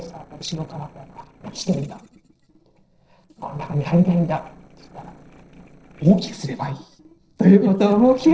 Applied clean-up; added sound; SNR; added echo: neural separator model SepFormer DNS4.